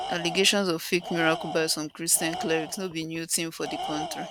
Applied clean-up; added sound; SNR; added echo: none; Tools; 9 dB; none.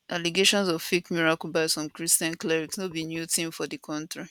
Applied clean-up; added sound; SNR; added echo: none; none; none; none.